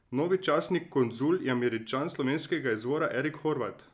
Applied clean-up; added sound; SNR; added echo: none; none; none; none.